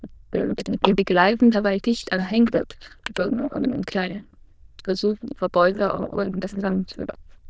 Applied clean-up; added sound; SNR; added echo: neural diffusion model UNIVERSE++.